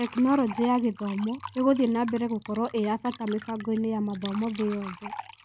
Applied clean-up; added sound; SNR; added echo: none; Fill (with liquid); 16 dB; none.